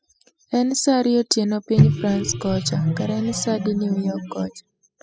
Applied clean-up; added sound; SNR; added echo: classical method spectral subtraction.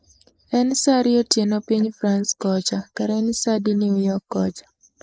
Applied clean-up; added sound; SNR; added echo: neural mask model Resemble Enhance denoiser.